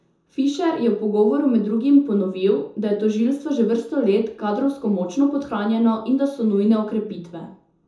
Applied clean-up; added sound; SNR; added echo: none; none; none; reverberation time 0.5 s.